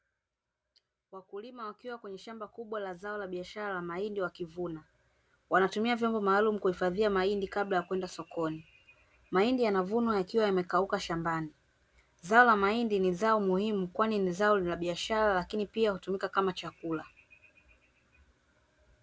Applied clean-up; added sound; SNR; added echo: none; none; none; none.